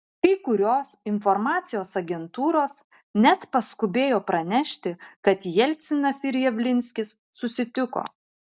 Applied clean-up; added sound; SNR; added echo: none; none; none; none.